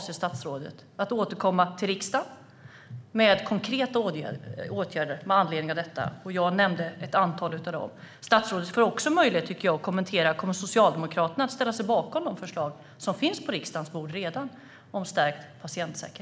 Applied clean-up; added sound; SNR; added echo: none; none; none; none.